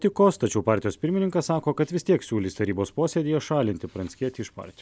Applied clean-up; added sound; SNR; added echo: none; none; none; none.